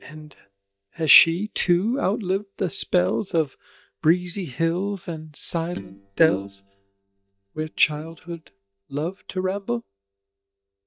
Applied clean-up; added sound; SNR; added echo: neural mask model DeepFilterNet 3.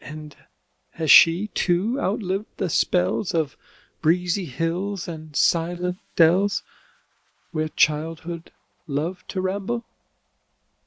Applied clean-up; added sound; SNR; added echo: neural mask model Resemble Enhance denoiser.